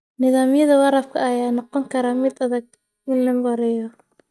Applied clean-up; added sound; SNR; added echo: neural mask model DeepFilterNet 3.